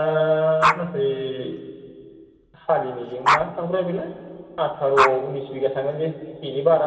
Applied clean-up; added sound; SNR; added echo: none; Dog; 4 dB; reverberation time 2.4 s.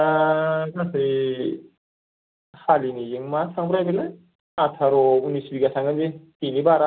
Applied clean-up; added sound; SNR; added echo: none; none; none; none.